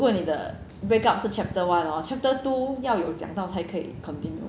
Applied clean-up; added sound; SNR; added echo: none; none; none; none.